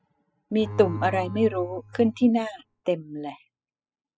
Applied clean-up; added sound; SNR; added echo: classical method spectral subtraction.